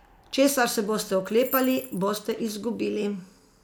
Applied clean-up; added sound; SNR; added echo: none; Rattle / Keys jangling; 15 dB; none.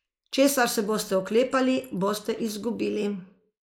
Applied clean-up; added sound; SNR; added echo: neural mask model Resemble Enhance denoiser.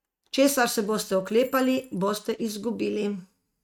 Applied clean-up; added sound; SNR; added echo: neural mask model RNNoise.